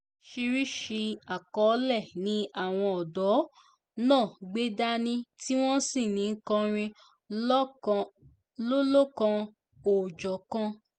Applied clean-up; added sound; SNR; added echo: none; none; none; none.